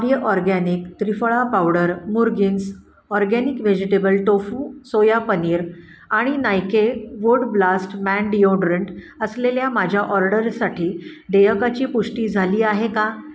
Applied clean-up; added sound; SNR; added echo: none; none; none; none.